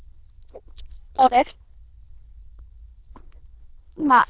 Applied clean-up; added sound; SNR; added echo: neural diffusion model UNIVERSE++.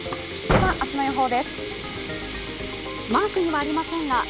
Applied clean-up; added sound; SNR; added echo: none; Sink (filling or washing) + Slam / Car; 5 dB; none.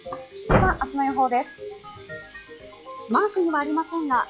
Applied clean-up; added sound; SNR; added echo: classical method log-MMSE.